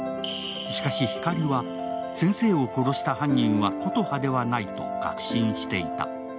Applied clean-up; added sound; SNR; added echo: none; none; none; none.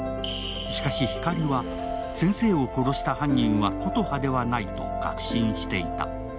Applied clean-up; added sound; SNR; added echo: none; Vehicle; 11 dB; none.